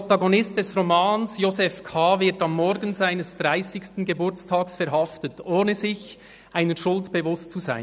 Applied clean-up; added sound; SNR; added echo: none; none; none; none.